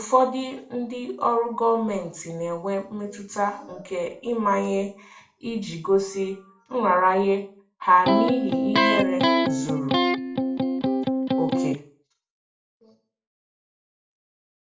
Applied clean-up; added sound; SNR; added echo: none; Electric guitar; -4 dB; reverberation time 0.4 s.